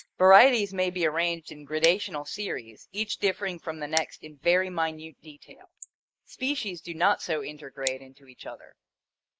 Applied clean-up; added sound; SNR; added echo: neural mask model Resemble Enhance denoiser.